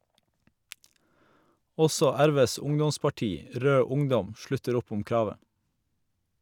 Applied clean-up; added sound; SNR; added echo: none; none; none; none.